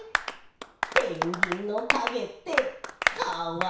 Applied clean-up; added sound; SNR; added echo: none; Applause; -2 dB; reverberation time 0.6 s.